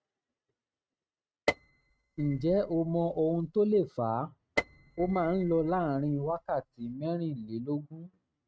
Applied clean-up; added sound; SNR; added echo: neural mask model RNNoise.